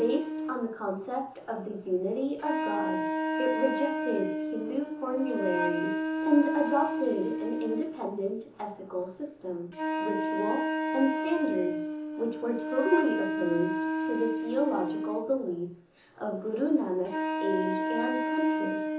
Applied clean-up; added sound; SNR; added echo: none; Wind instrument, woodwind instrument; 1 dB; reverberation time 0.7 s.